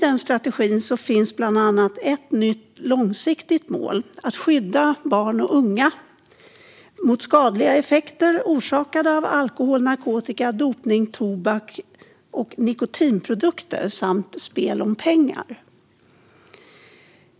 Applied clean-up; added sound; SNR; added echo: none; none; none; none.